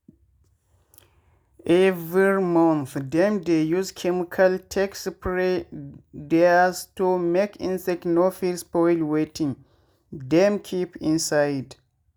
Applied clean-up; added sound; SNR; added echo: none; none; none; none.